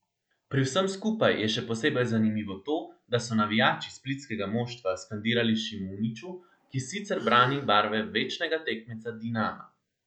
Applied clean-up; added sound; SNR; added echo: none; Breathing; 17 dB; none.